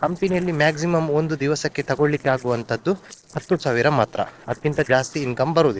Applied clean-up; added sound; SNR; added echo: neural separator model SepFormer DNS4.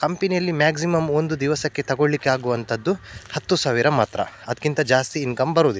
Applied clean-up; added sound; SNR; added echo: none; none; none; none.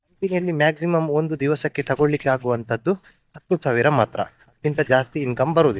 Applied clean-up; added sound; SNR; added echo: neural mask model DeepFilterNet 3.